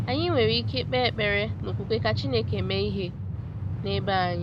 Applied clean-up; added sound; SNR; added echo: none; Train; 3 dB; none.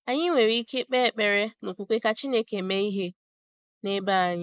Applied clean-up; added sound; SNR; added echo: neural mask model Resemble Enhance denoiser.